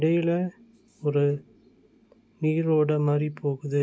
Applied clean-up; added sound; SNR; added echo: none; none; none; none.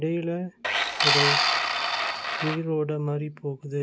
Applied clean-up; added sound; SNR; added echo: none; Tools; -3 dB; none.